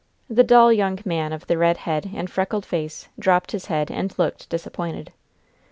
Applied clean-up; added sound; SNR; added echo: none; none; none; none.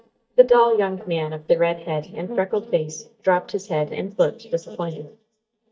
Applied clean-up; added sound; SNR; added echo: neural mask model DeepFilterNet 3.